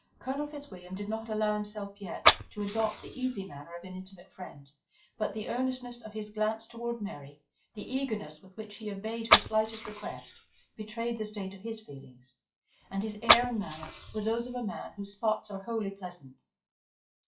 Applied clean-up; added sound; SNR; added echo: classical method log-MMSE.